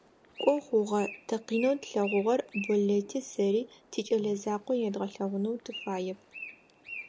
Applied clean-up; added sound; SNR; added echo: none; Bird; 16 dB; none.